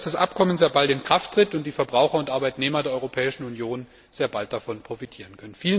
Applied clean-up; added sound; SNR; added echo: none; none; none; none.